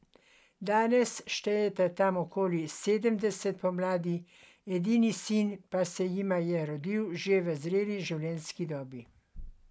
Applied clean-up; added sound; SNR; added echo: none; none; none; none.